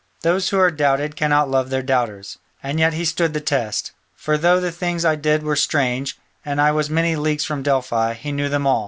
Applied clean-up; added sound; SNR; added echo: none; none; none; none.